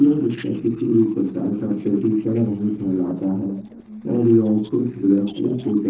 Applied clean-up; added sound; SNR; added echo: neural separator model SepFormer DNS4.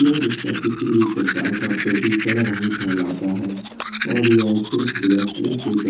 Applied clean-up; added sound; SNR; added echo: none; Domestic sounds, home sounds; 8 dB; reverberation time 0.7 s.